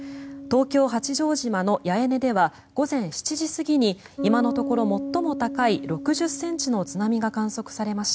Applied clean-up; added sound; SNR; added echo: none; Bass guitar; 11 dB; none.